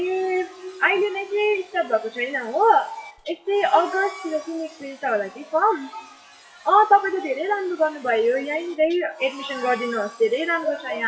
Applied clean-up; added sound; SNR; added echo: classical method WPE with log-MMSE.